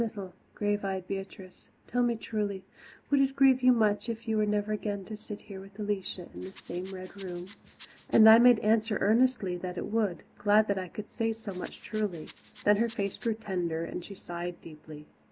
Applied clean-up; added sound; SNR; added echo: none; Rattle; 20 dB; none.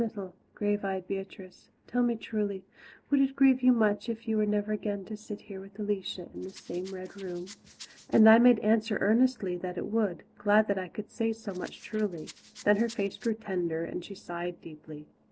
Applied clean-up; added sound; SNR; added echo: neural separator model SepFormer DNS4.